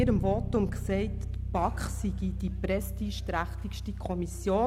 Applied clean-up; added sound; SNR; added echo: none; Bass guitar; 2 dB; none.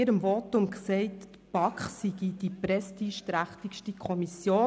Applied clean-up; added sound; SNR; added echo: none; none; none; none.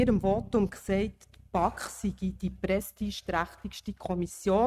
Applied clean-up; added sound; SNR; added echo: neural mask model RNNoise.